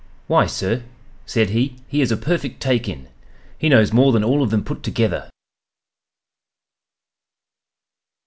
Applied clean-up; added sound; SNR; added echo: none; none; none; none.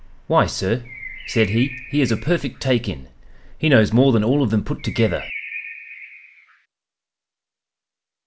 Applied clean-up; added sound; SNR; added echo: none; Bird; 13 dB; none.